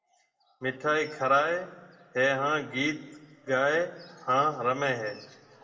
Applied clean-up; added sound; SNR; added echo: none; none; none; reverberation time 1.4 s.